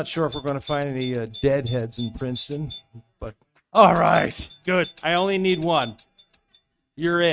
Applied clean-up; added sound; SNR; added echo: neural mask model RNNoise.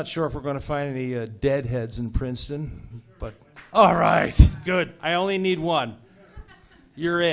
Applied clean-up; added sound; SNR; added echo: none; none; none; none.